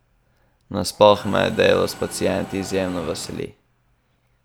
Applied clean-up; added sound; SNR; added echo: none; Mechanisms; 16 dB; none.